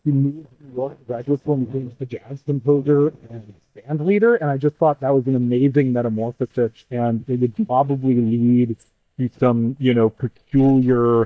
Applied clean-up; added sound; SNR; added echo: neural mask model DeepFilterNet 3.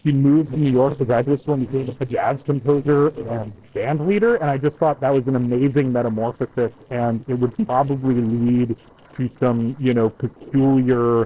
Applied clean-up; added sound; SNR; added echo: neural separator model SepFormer DNS4.